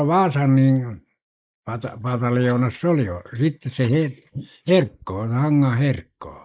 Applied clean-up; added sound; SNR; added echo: neural mask model Resemble Enhance denoiser.